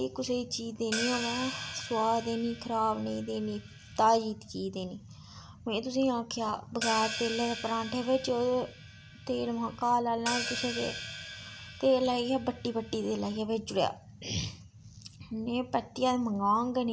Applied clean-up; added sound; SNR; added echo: none; Hi-hat; 9 dB; none.